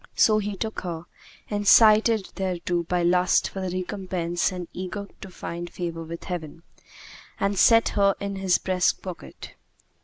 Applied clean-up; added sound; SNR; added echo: none; none; none; none.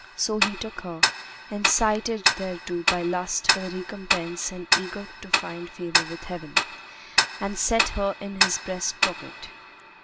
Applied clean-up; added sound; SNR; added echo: none; Tick-tock; -2 dB; none.